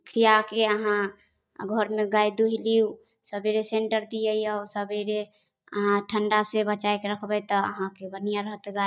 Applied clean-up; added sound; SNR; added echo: neural mask model DeepFilterNet 3.